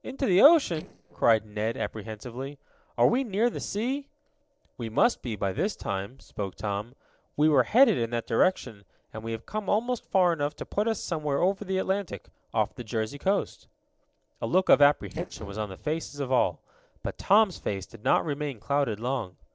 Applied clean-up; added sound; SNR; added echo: neural separator model SepFormer DNS4.